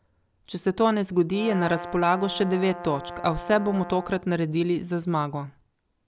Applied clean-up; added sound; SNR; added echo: none; Brass instrument; 12 dB; none.